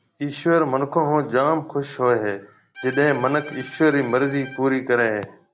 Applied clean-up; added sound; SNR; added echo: none; Bowed string instrument; 19 dB; none.